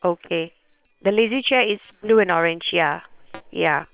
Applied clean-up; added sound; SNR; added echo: neural separator model SepFormer WHAM!.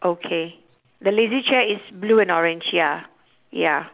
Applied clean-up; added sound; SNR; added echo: none; none; none; none.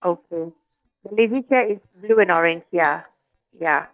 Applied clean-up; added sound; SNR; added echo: neural mask model DeepFilterNet 3.